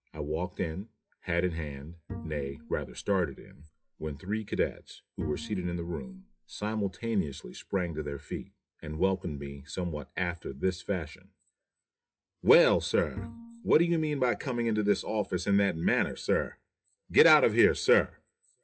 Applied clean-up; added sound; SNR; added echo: classical method WPE with log-MMSE.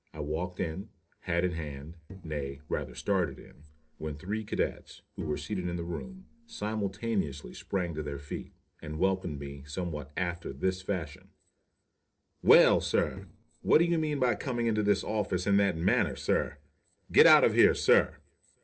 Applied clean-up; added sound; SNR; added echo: neural separator model SepFormer DNS4.